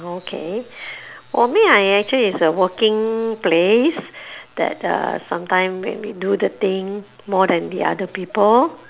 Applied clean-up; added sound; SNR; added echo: none; none; none; none.